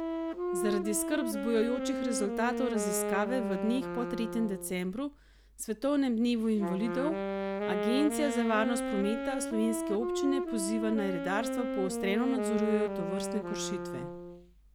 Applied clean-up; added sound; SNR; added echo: none; Wind instrument, woodwind instrument; 2 dB; none.